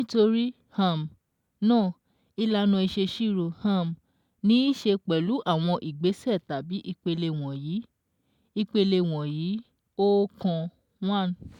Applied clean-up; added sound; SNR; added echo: none; none; none; none.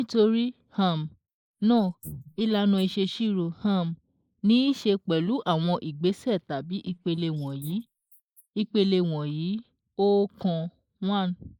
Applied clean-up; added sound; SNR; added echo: neural mask model Resemble Enhance denoiser.